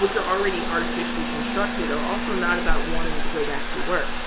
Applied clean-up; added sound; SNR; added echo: none; Trickle, dribble / Bathtub (filling or washing) / Water tap, faucet; -3 dB; none.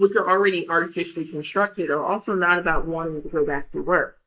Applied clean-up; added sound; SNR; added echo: neural mask model Resemble Enhance denoiser.